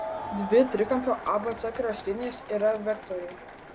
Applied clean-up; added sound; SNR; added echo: none; Crowd; 11 dB; none.